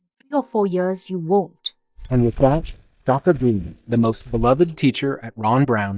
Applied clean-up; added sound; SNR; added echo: neural mask model DeepFilterNet 3.